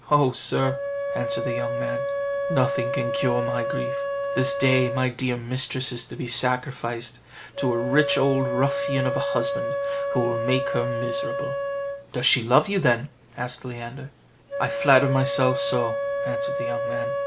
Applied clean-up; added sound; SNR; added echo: none; Wind instrument, woodwind instrument; 3 dB; none.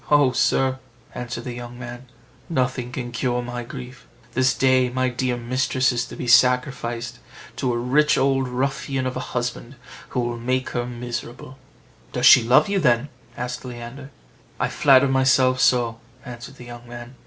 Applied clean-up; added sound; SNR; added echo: none; none; none; none.